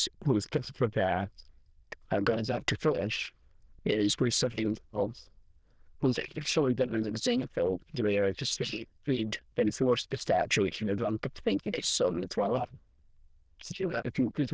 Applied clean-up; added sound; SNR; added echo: neural diffusion model UNIVERSE++.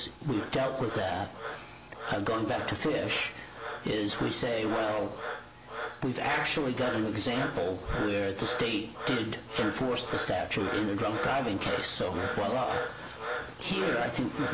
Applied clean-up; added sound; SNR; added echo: none; Frog; 7 dB; none.